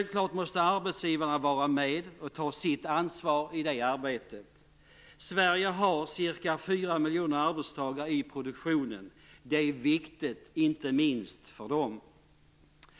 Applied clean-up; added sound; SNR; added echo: none; none; none; none.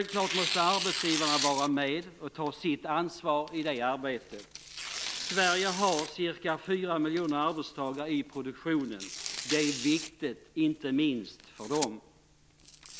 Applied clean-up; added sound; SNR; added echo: none; Tearing; 8 dB; none.